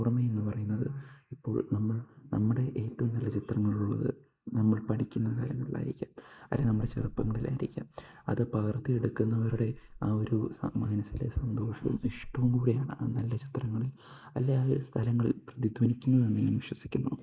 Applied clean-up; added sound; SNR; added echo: neural mask model Resemble Enhance denoiser.